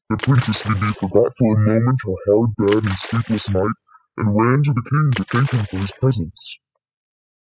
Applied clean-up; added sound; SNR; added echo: classical method spectral subtraction.